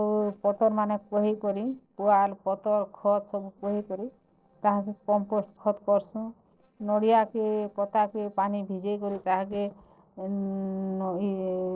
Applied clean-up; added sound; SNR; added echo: neural separator model SepFormer DNS4.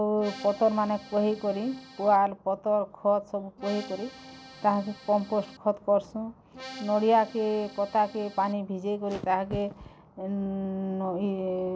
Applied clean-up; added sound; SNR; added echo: none; Accordion; 17 dB; none.